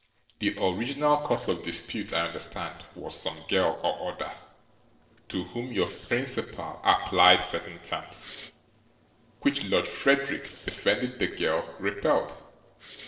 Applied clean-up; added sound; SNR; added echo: neural separator model SepFormer DNS4.